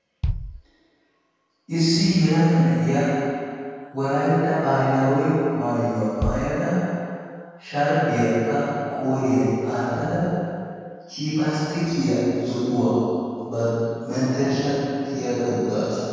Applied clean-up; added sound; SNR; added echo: none; Bass drum; 10 dB; reverberation time 2.2 s.